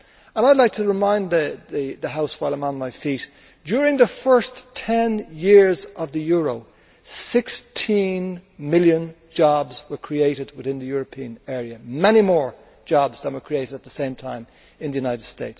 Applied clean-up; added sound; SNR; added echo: none; none; none; none.